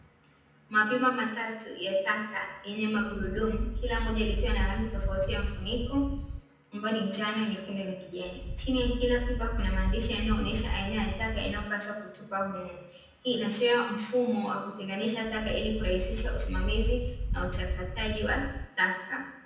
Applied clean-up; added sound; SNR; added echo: none; Thunder / Wind; 0 dB; reverberation time 0.9 s.